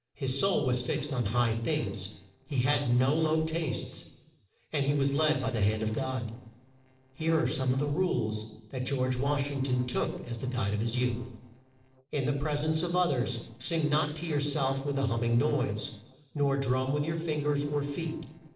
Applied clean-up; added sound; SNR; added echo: neural separator model SepFormer DNS4.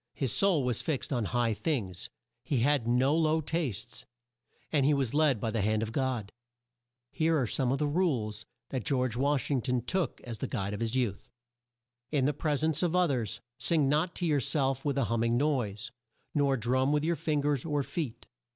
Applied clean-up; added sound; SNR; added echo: none; none; none; none.